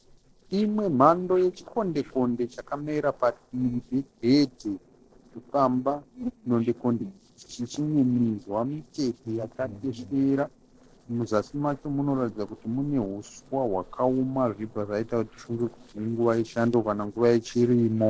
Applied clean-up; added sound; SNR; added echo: neural separator model SepFormer DNS4.